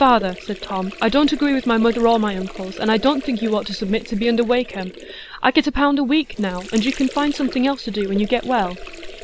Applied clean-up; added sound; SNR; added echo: none; Sink (filling or washing) / Water; 16 dB; none.